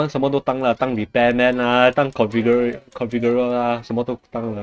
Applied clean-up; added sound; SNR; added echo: neural mask model RNNoise.